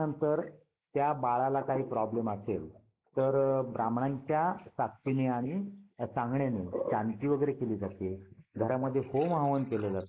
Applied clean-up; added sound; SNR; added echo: neural mask model Resemble Enhance denoiser.